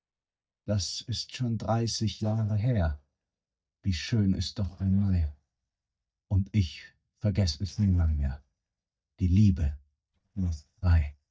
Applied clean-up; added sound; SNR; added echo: neural mask model DeepFilterNet 3.